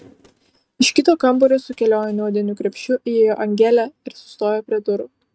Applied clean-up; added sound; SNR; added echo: neural mask model RNNoise.